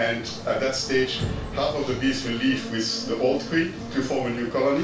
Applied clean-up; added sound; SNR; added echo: none; Sliding door; 12 dB; reverberation time 0.3 s.